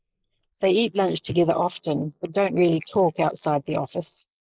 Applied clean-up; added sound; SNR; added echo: neural mask model Resemble Enhance denoiser.